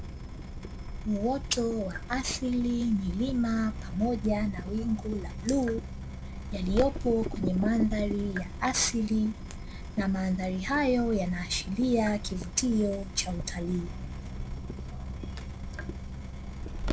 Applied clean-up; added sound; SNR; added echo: none; Drip / Water tap, faucet; 6 dB; none.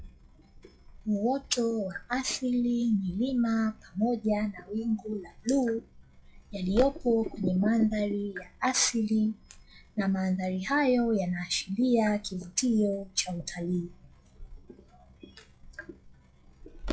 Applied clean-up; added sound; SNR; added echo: classical method log-MMSE.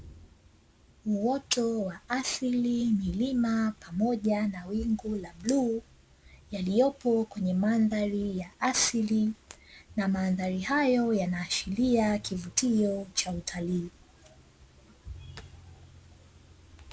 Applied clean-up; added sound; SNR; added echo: none; none; none; none.